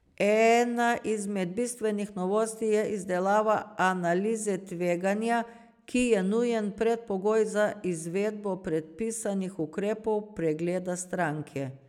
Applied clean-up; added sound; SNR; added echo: none; none; none; none.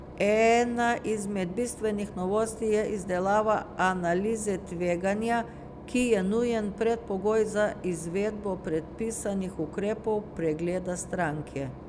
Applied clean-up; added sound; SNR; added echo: none; Engine / Boat, Water vehicle; 15 dB; none.